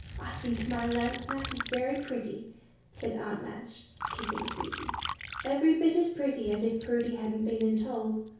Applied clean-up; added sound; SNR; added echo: none; Liquid; 10 dB; reverberation time 0.6 s.